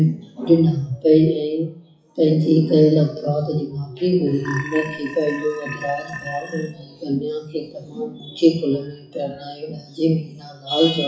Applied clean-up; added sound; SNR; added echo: classical method WPE with log-MMSE.